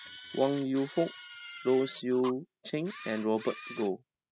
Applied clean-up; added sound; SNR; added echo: classical method spectral subtraction.